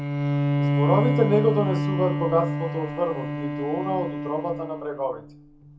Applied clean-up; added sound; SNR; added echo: none; Bowed string instrument; -1 dB; reverberation time 0.3 s.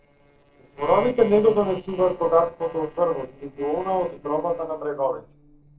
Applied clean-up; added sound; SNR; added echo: neural separator model SepFormer DNS4.